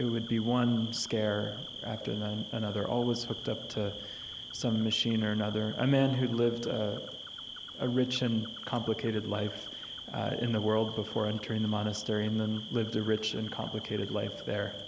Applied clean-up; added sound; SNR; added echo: none; Cricket; 12 dB; none.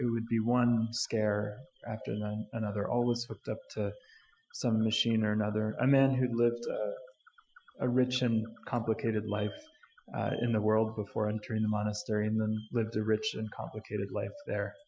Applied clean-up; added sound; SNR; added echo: classical method Wiener filter.